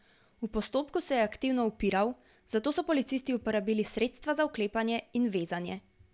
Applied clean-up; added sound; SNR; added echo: none; none; none; none.